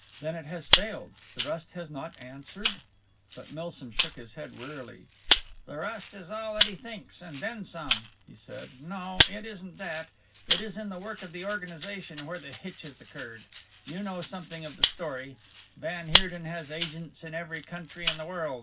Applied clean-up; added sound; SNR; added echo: none; Rattle (instrument); -4 dB; reverberation time 0.4 s.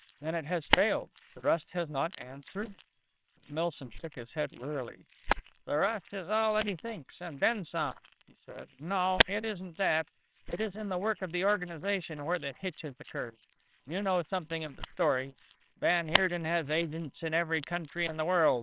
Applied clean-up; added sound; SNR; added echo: neural separator model SepFormer WHAMR!.